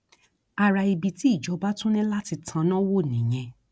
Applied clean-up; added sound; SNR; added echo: none; none; none; none.